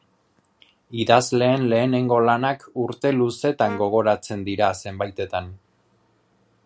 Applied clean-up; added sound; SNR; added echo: none; Brass instrument; 19 dB; none.